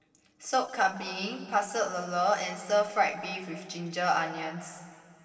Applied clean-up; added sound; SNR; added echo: none; none; none; reverberation time 2.7 s.